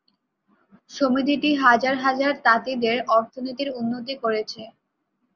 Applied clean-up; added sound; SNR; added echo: none; none; none; none.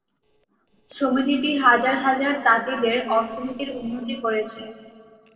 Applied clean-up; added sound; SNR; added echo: neural separator model SepFormer DNS4.